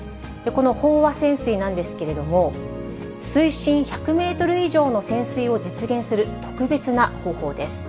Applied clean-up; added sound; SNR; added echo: none; none; none; none.